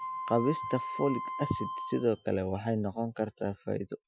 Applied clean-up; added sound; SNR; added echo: classical method Wiener filter.